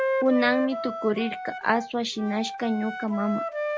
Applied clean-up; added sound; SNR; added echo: none; Wind instrument, woodwind instrument; 4 dB; none.